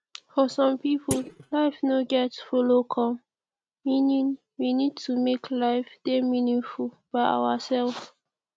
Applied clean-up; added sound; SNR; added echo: neural mask model RNNoise.